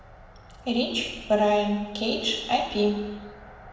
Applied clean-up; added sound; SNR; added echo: none; none; none; reverberation time 1.2 s.